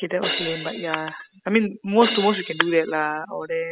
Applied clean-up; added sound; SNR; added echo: classical method spectral subtraction.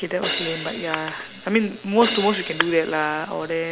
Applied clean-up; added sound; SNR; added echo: none; Crash cymbal; 9 dB; none.